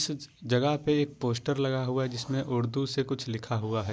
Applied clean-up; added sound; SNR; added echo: none; none; none; none.